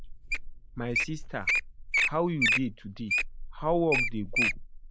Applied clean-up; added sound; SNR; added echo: neural mask model Resemble Enhance denoiser.